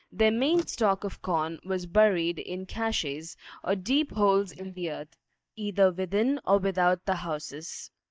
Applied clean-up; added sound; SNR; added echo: neural mask model DeepFilterNet 3.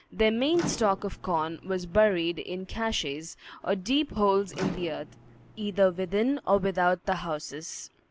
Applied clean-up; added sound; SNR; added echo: none; Microwave oven; 15 dB; none.